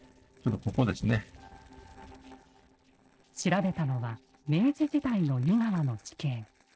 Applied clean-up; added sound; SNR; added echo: neural separator model SepFormer DNS4.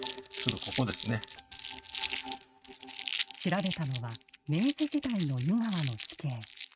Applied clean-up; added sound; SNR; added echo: neural mask model RNNoise.